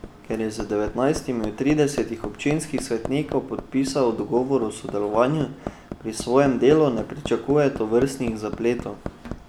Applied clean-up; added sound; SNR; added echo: none; Hammer; 14 dB; none.